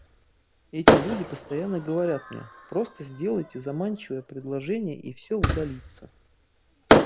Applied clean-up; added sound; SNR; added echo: none; Fireworks; -4 dB; none.